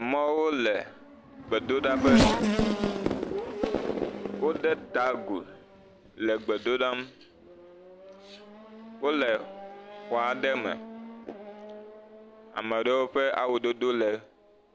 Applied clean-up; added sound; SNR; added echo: none; Race car, auto racing / Accelerating, revving, vroom; 3 dB; none.